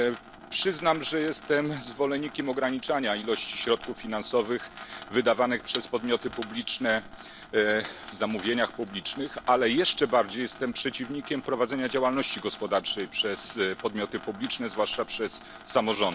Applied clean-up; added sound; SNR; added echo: none; Sink (filling or washing) / Water tap, faucet; 16 dB; none.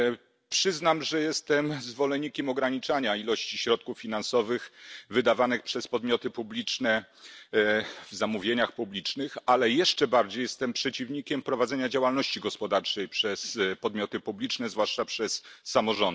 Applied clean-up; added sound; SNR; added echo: none; none; none; none.